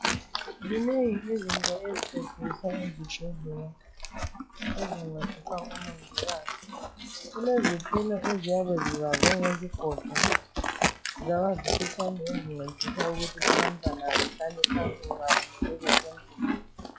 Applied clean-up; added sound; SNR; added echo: classical method log-MMSE.